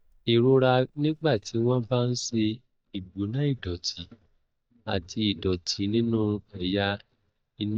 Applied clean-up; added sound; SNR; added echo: neural mask model DeepFilterNet 3.